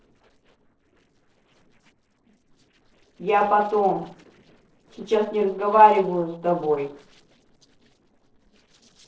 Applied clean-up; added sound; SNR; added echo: neural separator model SepFormer DNS4.